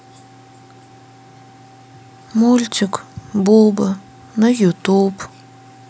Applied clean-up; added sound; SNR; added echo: none; none; none; none.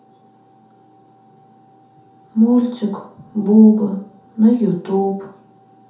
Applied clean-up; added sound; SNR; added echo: none; none; none; reverberation time 0.5 s.